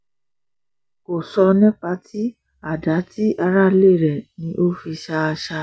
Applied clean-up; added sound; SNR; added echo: none; none; none; none.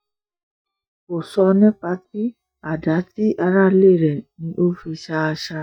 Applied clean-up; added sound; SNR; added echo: neural mask model DeepFilterNet 3.